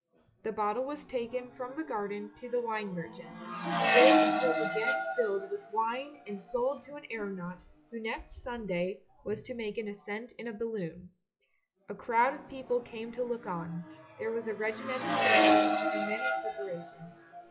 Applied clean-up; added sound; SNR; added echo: classical method log-MMSE.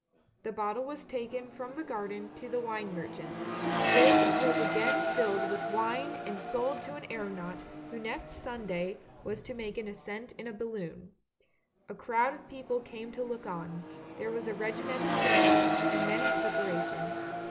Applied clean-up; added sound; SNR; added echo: none; Accelerating, revving, vroom; -3 dB; none.